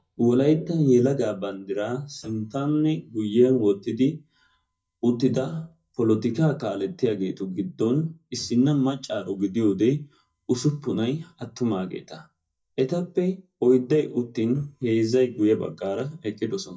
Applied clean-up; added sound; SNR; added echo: neural mask model DeepFilterNet 3.